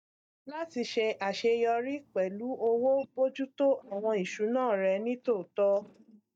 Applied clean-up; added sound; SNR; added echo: neural mask model DeepFilterNet 3.